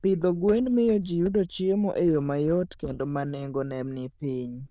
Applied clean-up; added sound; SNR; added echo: neural diffusion model UNIVERSE++.